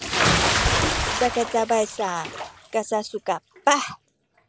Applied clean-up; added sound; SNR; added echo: none; Bathtub (filling or washing) / Splash, splatter; 0 dB; none.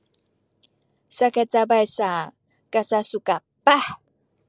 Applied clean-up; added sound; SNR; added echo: none; none; none; none.